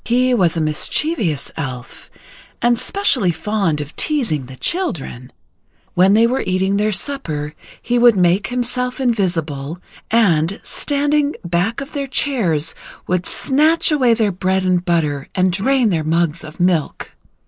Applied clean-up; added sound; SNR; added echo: neural mask model Resemble Enhance denoiser.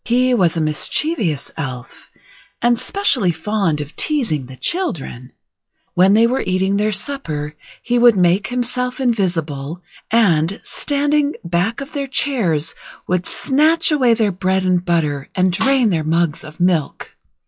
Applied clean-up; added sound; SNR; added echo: classical method log-MMSE.